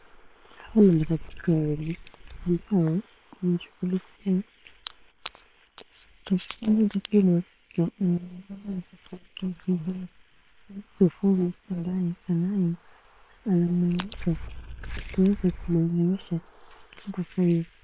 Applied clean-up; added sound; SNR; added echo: neural separator model SepFormer WHAM!.